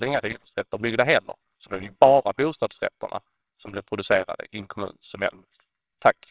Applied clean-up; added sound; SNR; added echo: neural separator model SepFormer WHAMR!.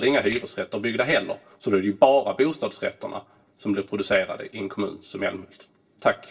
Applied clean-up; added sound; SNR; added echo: neural separator model SepFormer DNS4.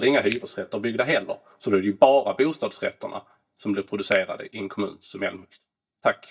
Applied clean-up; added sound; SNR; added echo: neural mask model DeepFilterNet 3.